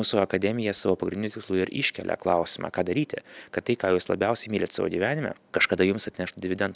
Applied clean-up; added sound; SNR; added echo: none; none; none; none.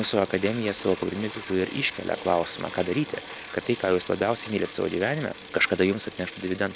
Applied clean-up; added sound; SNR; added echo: none; Bicycle; 14 dB; none.